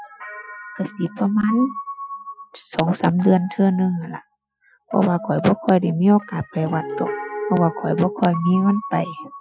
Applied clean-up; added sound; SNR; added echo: classical method Wiener filter.